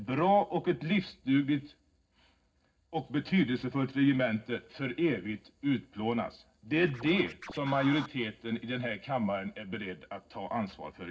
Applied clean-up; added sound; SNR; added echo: neural separator model SepFormer DNS4.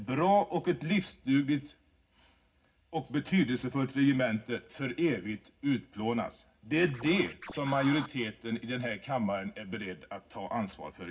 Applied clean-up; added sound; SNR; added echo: none; Scratching (performance technique); 13 dB; reverberation time 0.4 s.